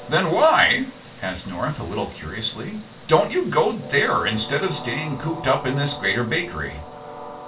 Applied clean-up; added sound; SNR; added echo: none; Train; 15 dB; reverberation time 0.3 s.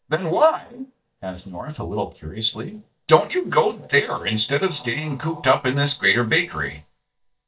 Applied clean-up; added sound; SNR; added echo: neural mask model DeepFilterNet 3.